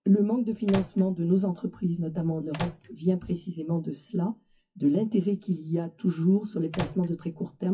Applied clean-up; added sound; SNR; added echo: classical method WPE with log-MMSE.